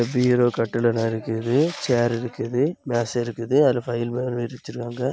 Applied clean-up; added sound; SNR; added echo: none; none; none; none.